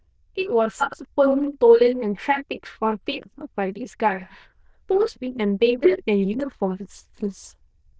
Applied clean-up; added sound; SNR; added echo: neural diffusion model UNIVERSE++.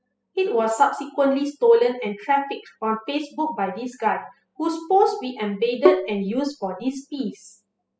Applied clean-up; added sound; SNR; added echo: classical method spectral subtraction.